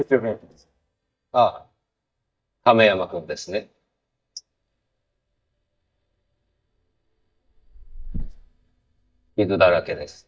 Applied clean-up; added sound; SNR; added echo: neural mask model DeepFilterNet 3.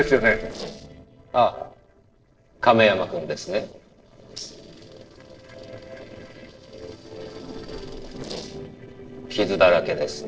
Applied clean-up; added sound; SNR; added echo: neural separator model SepFormer DNS4.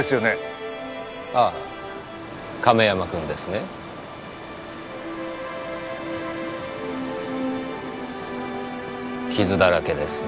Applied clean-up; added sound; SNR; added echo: none; none; none; none.